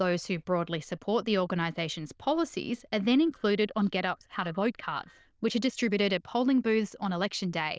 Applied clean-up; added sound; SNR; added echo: neural diffusion model UNIVERSE++.